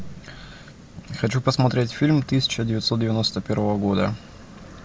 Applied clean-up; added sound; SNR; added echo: none; none; none; none.